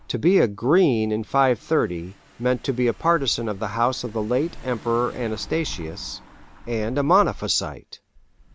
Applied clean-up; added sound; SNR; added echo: none; Engine / Car; 18 dB; none.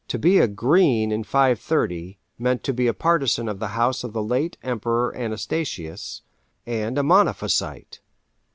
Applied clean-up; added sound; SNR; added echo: none; none; none; none.